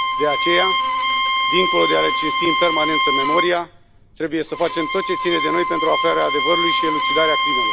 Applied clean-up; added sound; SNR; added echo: none; Bowed string instrument; -2 dB; none.